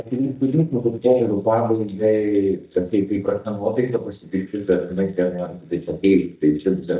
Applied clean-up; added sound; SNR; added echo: neural mask model DeepFilterNet 3.